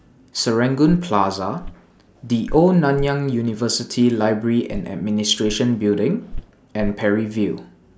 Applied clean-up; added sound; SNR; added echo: none; Walk, footsteps; 15 dB; none.